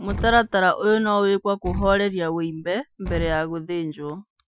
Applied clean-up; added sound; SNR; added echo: classical method Wiener filter.